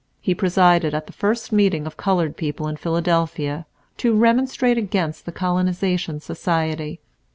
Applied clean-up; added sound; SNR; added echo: none; none; none; none.